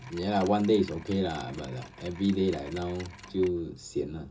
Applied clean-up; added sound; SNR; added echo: none; Mechanisms; 20 dB; reverberation time 0.2 s.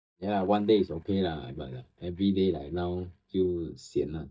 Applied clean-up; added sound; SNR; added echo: neural mask model DeepFilterNet 3.